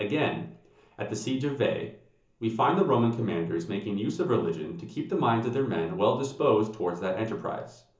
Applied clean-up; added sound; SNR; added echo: none; none; none; reverberation time 0.8 s.